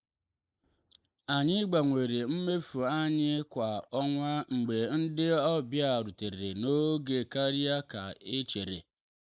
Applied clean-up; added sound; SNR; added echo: neural mask model Resemble Enhance denoiser.